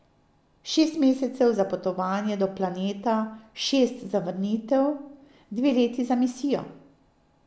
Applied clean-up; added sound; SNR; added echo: none; none; none; none.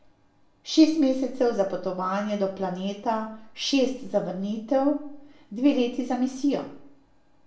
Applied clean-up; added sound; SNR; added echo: none; none; none; reverberation time 0.3 s.